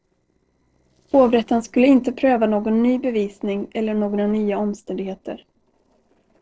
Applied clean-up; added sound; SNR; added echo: neural separator model SepFormer DNS4.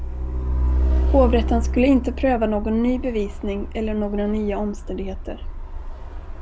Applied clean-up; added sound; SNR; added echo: none; Truck; 1 dB; none.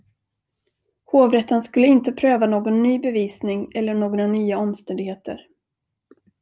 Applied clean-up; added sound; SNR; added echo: none; none; none; none.